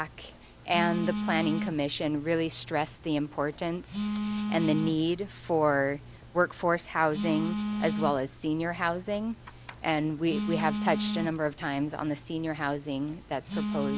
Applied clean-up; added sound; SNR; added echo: none; Telephone; 5 dB; none.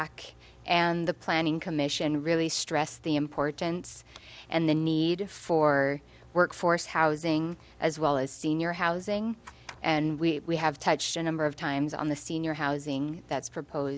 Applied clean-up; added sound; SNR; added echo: none; none; none; none.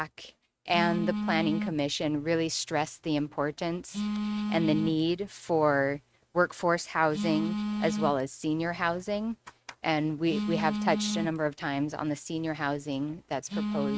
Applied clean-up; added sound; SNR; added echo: neural mask model RNNoise.